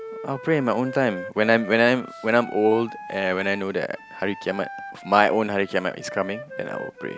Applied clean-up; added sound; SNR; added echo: none; Wind instrument, woodwind instrument; 14 dB; none.